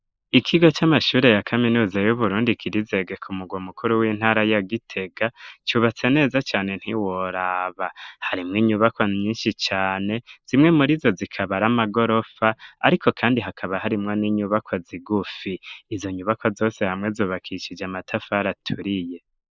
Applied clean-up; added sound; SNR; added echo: neural mask model Resemble Enhance denoiser.